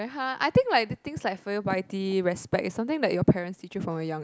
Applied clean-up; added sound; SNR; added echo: none; none; none; none.